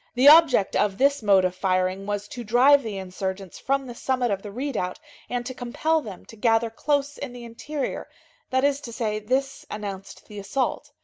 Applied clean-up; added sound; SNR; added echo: none; none; none; none.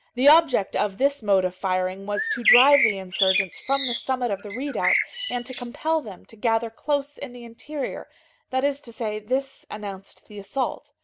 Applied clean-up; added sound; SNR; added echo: none; Bird; 0 dB; none.